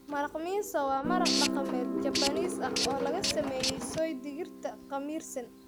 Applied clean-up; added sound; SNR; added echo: none; Guitar + Tools; -1 dB; none.